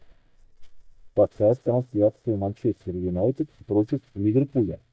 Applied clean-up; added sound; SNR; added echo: neural mask model DeepFilterNet 3.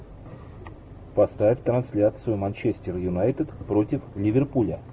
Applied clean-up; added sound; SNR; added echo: none; none; none; none.